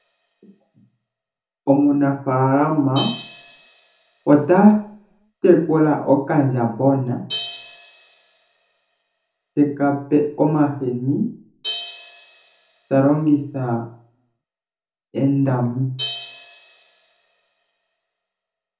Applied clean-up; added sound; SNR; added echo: none; Crash cymbal; 18 dB; reverberation time 0.6 s.